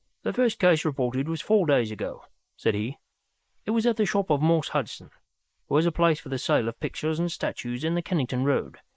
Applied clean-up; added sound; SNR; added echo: neural mask model Resemble Enhance denoiser.